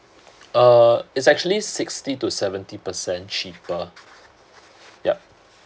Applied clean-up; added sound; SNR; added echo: none; none; none; none.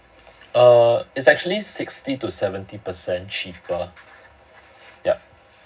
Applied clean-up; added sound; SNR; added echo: none; none; none; reverberation time 0.4 s.